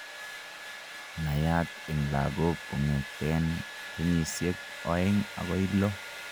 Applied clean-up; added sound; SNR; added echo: none; Domestic sounds, home sounds; 11 dB; none.